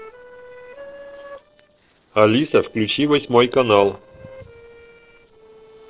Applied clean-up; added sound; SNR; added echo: neural separator model SepFormer DNS4.